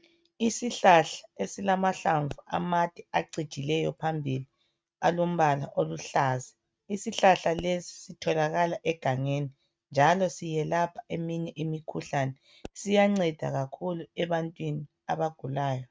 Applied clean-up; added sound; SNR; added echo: neural mask model RNNoise.